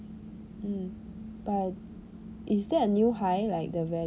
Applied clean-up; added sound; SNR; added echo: none; none; none; none.